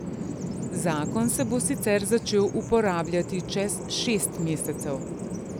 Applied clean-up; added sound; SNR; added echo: none; Bird vocalization, bird call, bird song; 6 dB; none.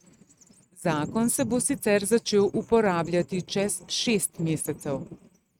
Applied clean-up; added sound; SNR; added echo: neural mask model RNNoise.